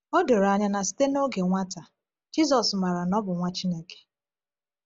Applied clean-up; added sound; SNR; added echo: none; none; none; none.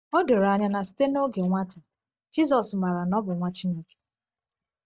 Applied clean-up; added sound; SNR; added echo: neural mask model DeepFilterNet 3.